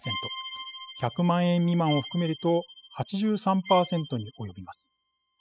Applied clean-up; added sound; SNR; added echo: classical method spectral subtraction.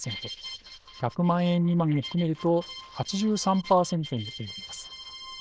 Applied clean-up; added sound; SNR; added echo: neural diffusion model UNIVERSE++.